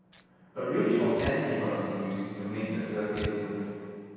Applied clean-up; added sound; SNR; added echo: none; Tearing; 13 dB; reverberation time 2.2 s.